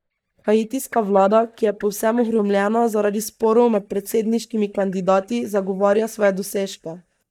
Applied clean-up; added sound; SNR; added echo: neural mask model DeepFilterNet 3.